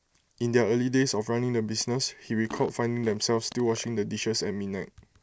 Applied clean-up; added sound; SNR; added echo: neural separator model SepFormer DNS4.